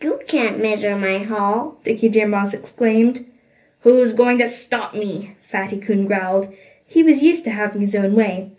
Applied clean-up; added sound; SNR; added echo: none; none; none; reverberation time 0.3 s.